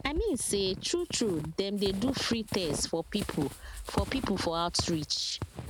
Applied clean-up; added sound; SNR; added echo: none; Squeak / Walk, footsteps; 7 dB; none.